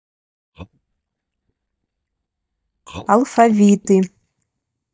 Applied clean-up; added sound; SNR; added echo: neural mask model DeepFilterNet 3.